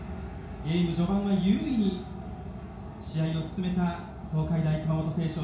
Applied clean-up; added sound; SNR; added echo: none; none; none; reverberation time 0.6 s.